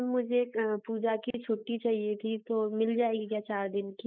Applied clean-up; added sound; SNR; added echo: neural mask model Resemble Enhance denoiser.